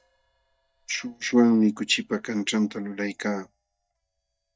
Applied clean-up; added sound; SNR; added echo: neural mask model DeepFilterNet 3.